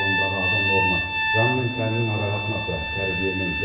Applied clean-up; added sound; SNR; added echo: none; Bowed string instrument; -2 dB; reverberation time 1.1 s.